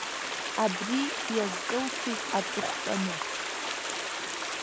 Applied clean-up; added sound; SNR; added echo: none; Stream; 0 dB; none.